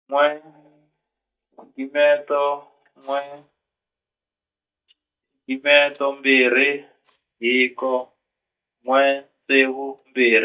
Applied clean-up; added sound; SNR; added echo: neural mask model DeepFilterNet 3.